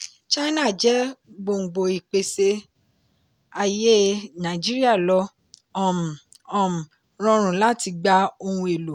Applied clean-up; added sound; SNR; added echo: none; none; none; none.